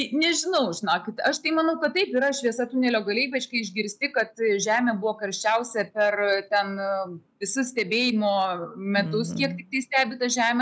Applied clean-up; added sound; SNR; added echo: none; none; none; none.